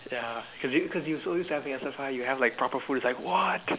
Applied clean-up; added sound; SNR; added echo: none; none; none; none.